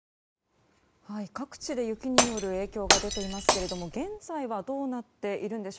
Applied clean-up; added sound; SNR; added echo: none; Glass; -5 dB; none.